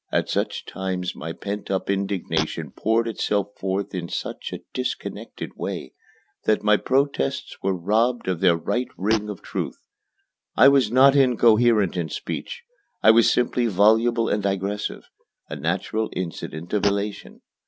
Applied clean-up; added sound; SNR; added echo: none; Fart; 13 dB; none.